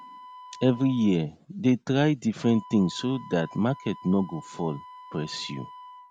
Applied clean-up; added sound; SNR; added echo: none; Wind instrument, woodwind instrument; 19 dB; none.